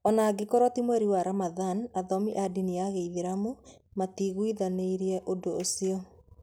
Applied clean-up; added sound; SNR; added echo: none; none; none; none.